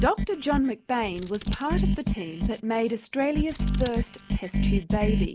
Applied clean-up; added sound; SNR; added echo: none; Scissors; 17 dB; none.